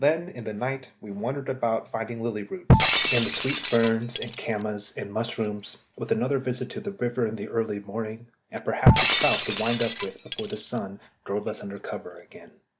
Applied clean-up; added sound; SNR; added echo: none; Shatter; -3 dB; none.